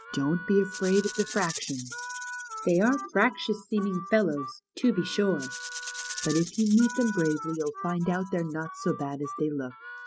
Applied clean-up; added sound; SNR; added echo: classical method spectral subtraction.